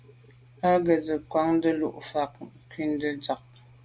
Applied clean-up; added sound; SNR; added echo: none; none; none; none.